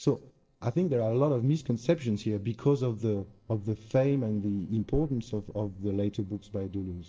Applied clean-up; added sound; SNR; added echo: neural separator model SepFormer DNS4.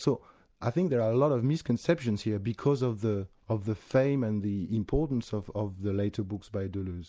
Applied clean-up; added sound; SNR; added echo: none; none; none; none.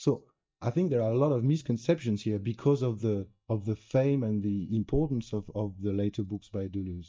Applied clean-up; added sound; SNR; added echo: neural mask model DeepFilterNet 3.